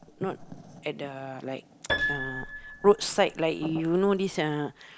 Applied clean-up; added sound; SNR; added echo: none; Piano; 7 dB; none.